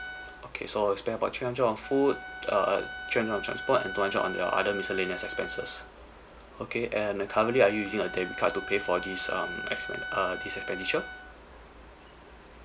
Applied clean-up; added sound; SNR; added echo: none; Wind instrument, woodwind instrument; 10 dB; none.